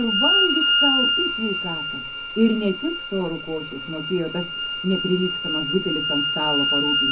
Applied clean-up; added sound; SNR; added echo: none; Bowed string instrument; -2 dB; reverberation time 0.4 s.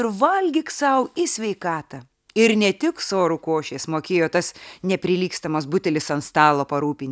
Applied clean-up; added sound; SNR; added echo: none; none; none; none.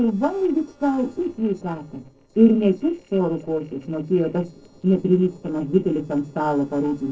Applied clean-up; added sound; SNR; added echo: neural separator model SepFormer DNS4.